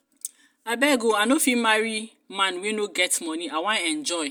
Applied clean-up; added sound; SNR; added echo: none; none; none; none.